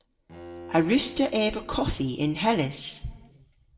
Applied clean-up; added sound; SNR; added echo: none; Bowed string instrument; 18 dB; reverberation time 1.4 s.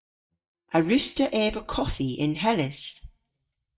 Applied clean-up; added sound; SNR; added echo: neural mask model DeepFilterNet 3.